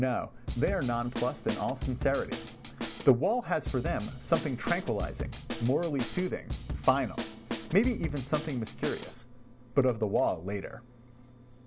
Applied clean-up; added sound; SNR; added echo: none; Drum kit; 7 dB; none.